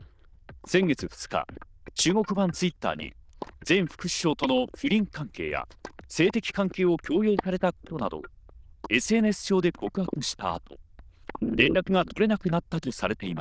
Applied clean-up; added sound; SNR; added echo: neural diffusion model UNIVERSE++.